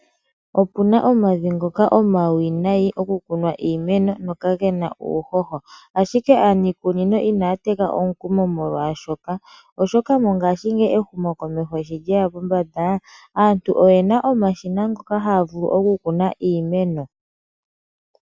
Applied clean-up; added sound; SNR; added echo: none; none; none; none.